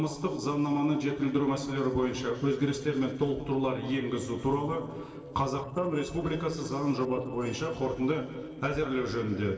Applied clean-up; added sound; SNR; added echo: neural separator model SepFormer DNS4.